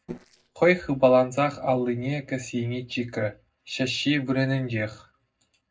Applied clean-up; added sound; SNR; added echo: neural separator model SepFormer DNS4.